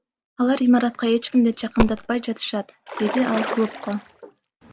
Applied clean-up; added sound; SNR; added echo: none; Splash, splatter + Coin (dropping); 7 dB; none.